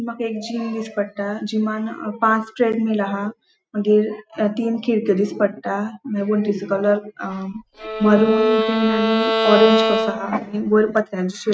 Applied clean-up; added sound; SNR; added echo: neural mask model RNNoise.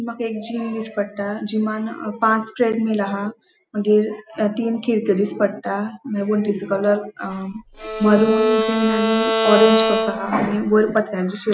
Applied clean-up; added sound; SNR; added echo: none; Bowed string instrument; 1 dB; none.